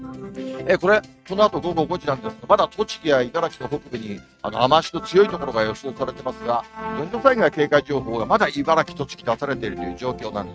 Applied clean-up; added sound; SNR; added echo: neural mask model RNNoise.